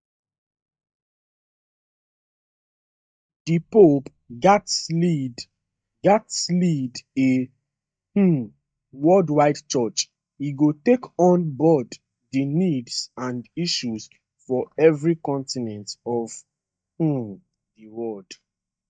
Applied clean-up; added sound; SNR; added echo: neural mask model DeepFilterNet 3.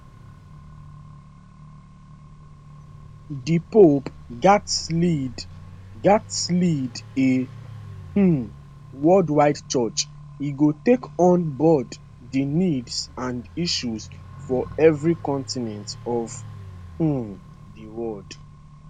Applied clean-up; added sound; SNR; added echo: none; Engine + Accelerating, revving, vroom; 18 dB; none.